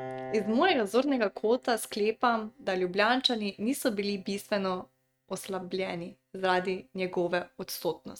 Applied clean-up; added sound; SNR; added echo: neural mask model RNNoise.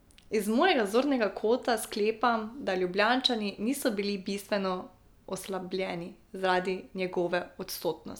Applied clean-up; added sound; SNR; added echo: none; none; none; none.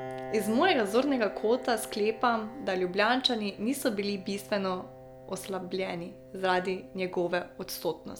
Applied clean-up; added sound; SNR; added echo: none; Piano; 15 dB; none.